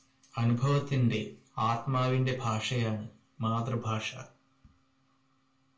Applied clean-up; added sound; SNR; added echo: none; none; none; reverberation time 0.3 s.